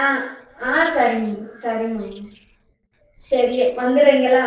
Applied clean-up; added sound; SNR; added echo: neural separator model SepFormer DNS4.